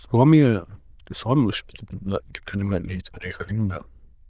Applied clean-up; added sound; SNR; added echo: neural diffusion model UNIVERSE++.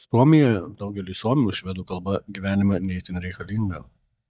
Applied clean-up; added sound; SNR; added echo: neural mask model DeepFilterNet 3.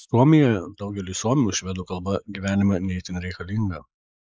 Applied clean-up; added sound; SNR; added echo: neural mask model Resemble Enhance denoiser.